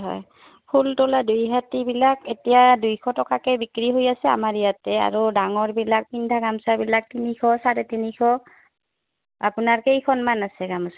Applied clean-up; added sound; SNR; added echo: none; none; none; none.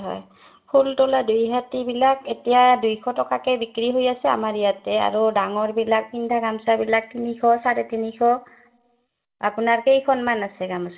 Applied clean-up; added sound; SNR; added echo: none; none; none; reverberation time 0.4 s.